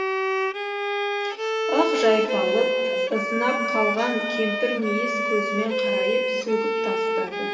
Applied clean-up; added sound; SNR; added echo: none; Bowed string instrument; -2 dB; reverberation time 2.4 s.